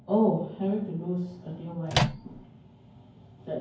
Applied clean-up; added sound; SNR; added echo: none; Microwave oven; -2 dB; reverberation time 0.9 s.